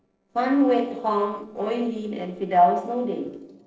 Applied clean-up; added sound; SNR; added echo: neural separator model SepFormer DNS4.